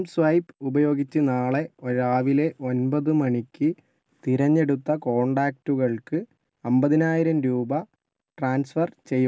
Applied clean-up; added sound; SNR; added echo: none; none; none; none.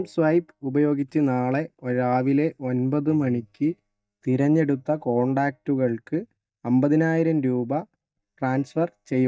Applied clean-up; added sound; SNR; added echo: neural mask model DeepFilterNet 3.